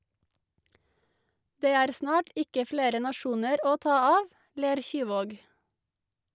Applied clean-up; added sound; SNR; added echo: none; none; none; none.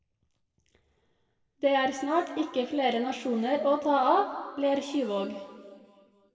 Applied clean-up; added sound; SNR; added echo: none; none; none; reverberation time 1.9 s.